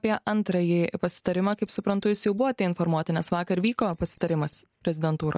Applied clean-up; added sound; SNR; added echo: neural mask model DeepFilterNet 3.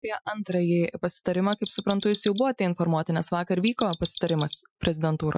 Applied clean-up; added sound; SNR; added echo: classical method Wiener filter.